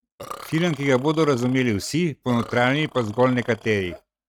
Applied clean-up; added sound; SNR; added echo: neural mask model RNNoise.